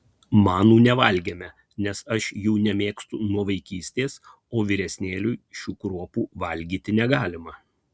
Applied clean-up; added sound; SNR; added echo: none; none; none; none.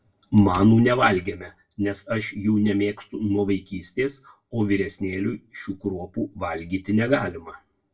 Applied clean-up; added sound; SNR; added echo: none; Squeak / Slam / Wood; 18 dB; reverberation time 0.2 s.